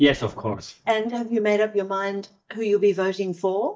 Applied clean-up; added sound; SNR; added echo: neural mask model DeepFilterNet 3.